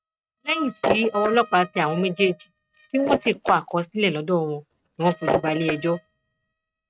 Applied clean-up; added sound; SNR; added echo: neural mask model RNNoise.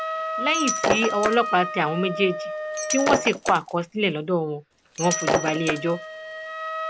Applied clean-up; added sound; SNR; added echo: none; Shatter + Wind instrument, woodwind instrument; 3 dB; none.